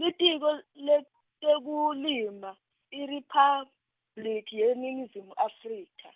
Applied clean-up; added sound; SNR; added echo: none; none; none; none.